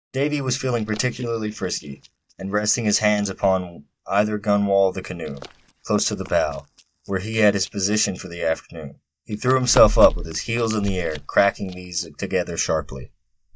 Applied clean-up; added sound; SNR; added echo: neural mask model DeepFilterNet 3.